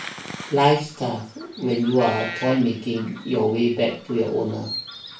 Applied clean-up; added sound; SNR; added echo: none; Bird vocalization, bird call, bird song; 14 dB; reverberation time 0.3 s.